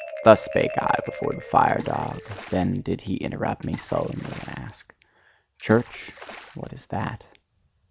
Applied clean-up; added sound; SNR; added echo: none; Marimba, xylophone + Water / Splash, splatter; 14 dB; none.